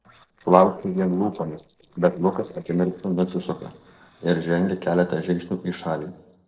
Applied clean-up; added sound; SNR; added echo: neural separator model SepFormer DNS4.